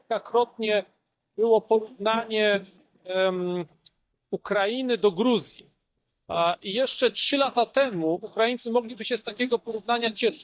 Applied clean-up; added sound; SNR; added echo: neural mask model DeepFilterNet 3.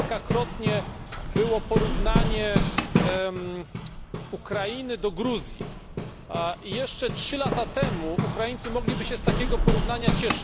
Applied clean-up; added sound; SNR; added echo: none; Hammer; -3 dB; none.